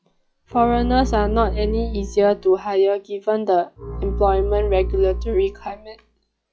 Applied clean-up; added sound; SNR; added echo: classical method log-MMSE.